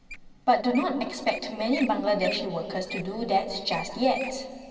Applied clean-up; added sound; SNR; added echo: none; Wild animals; 14 dB; reverberation time 2.4 s.